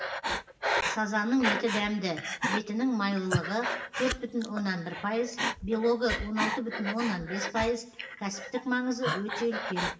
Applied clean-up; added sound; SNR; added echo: none; Breathing; 3 dB; reverberation time 0.9 s.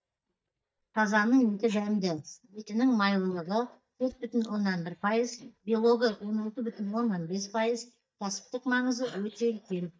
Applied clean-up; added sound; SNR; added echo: neural mask model DeepFilterNet 3.